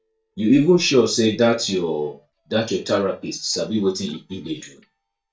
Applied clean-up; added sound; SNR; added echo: neural mask model DeepFilterNet 3.